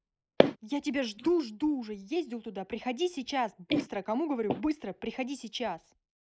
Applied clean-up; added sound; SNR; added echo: neural mask model Resemble Enhance denoiser.